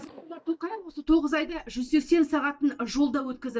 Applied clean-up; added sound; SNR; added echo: neural mask model DeepFilterNet 3.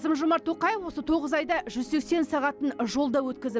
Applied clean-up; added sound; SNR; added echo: none; none; none; none.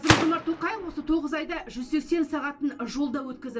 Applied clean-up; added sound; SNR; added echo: none; Gunshot, gunfire; 4 dB; reverberation time 0.2 s.